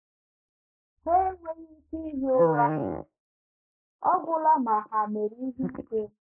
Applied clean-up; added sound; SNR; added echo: neural mask model Resemble Enhance denoiser.